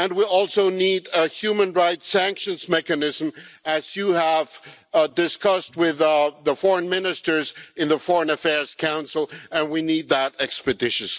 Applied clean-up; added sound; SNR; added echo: none; none; none; none.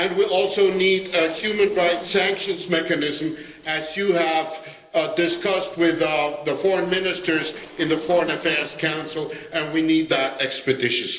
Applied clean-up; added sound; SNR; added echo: neural separator model SepFormer DNS4.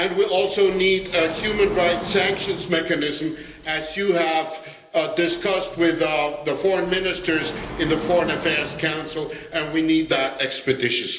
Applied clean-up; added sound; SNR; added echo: none; Sliding door; 15 dB; reverberation time 1.4 s.